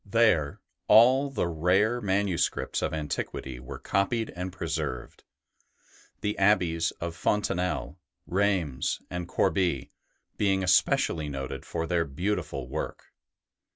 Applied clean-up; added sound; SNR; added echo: none; none; none; none.